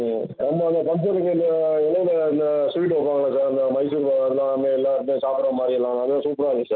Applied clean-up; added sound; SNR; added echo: none; none; none; none.